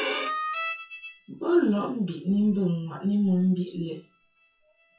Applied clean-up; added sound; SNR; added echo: classical method WPE with log-MMSE.